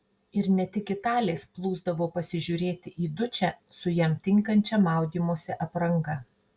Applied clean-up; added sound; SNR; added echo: none; none; none; none.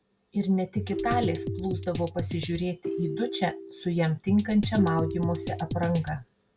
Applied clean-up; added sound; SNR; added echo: none; Drum kit + Ringtone; 5 dB; none.